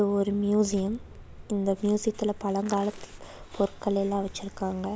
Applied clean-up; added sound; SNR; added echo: none; Crushing; 18 dB; none.